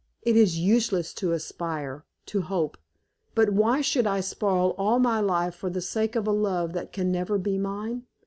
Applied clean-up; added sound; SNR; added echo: none; none; none; none.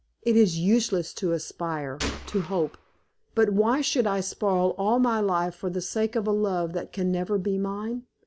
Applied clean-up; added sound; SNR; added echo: none; Gunshot, gunfire; 11 dB; none.